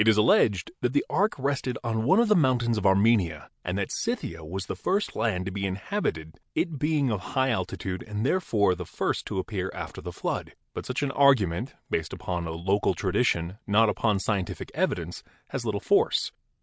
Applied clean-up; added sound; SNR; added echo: none; none; none; none.